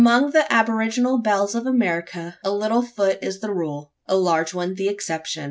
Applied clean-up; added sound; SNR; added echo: none; none; none; none.